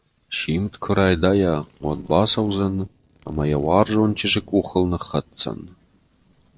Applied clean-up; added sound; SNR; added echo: neural separator model SepFormer DNS4.